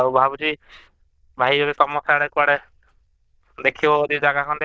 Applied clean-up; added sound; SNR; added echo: neural diffusion model UNIVERSE++.